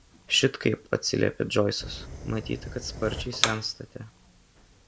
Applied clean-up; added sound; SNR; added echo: none; Fire; 8 dB; none.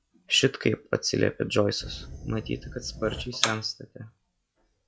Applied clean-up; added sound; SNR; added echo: classical method log-MMSE.